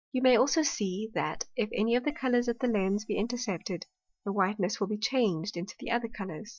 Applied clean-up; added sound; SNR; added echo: neural mask model DeepFilterNet 3.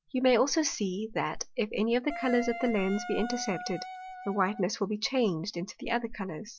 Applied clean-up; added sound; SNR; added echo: none; Wind instrument, woodwind instrument; 10 dB; none.